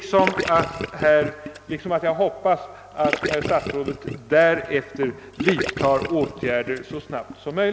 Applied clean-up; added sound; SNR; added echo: none; Gurgling / Liquid; 7 dB; none.